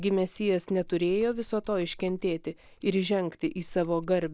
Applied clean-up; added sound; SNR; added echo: none; Computer keyboard; 19 dB; none.